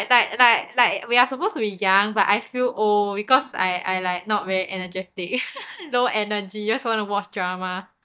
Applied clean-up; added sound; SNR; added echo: neural mask model DeepFilterNet 3.